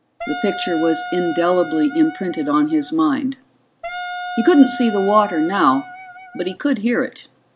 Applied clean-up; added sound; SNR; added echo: none; Wind instrument, woodwind instrument; 11 dB; none.